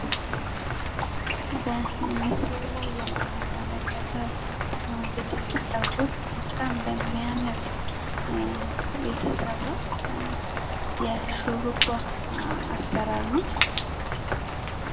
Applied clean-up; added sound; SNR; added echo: none; Rain; -4 dB; reverberation time 1.0 s.